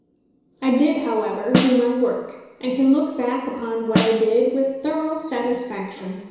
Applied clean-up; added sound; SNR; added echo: none; Snare drum; 5 dB; reverberation time 1.0 s.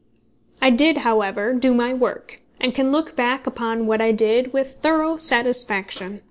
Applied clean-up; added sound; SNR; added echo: none; none; none; none.